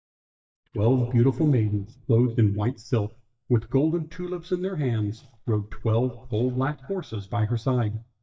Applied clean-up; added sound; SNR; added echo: neural mask model DeepFilterNet 3.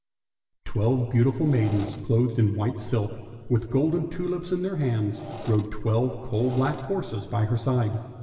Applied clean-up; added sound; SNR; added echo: none; Engine / Mechanisms; 16 dB; reverberation time 2.3 s.